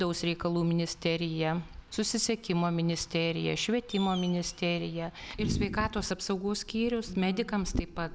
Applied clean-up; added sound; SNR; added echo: none; Fireworks; 18 dB; none.